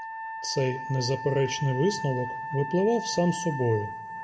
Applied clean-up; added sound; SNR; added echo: none; Wind instrument, woodwind instrument; 8 dB; reverberation time 0.9 s.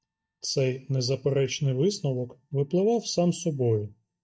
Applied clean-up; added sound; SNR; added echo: neural mask model DeepFilterNet 3.